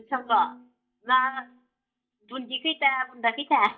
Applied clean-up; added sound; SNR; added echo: neural mask model DeepFilterNet 3.